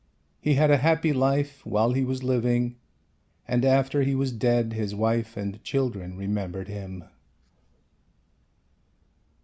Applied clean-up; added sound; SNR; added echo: none; none; none; none.